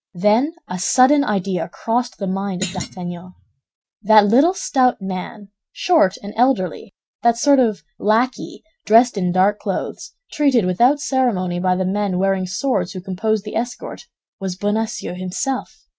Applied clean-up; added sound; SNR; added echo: neural mask model RNNoise.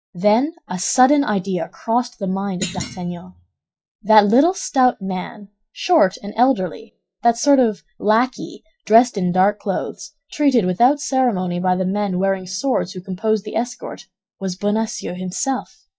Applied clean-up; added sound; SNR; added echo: classical method log-MMSE.